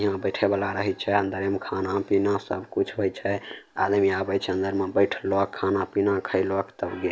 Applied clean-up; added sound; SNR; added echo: none; none; none; none.